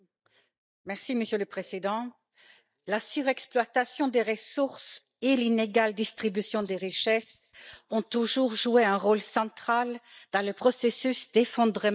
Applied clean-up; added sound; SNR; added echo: neural mask model DeepFilterNet 3.